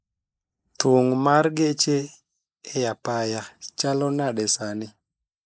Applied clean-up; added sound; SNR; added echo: neural mask model Resemble Enhance denoiser.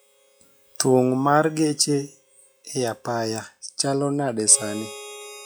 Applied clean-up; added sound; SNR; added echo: classical method log-MMSE.